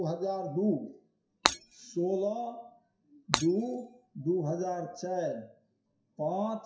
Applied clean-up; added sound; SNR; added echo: classical method WPE with log-MMSE.